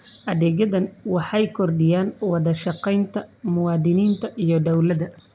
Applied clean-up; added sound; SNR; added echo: none; none; none; none.